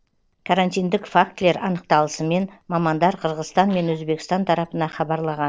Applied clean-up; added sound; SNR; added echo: neural separator model SepFormer DNS4.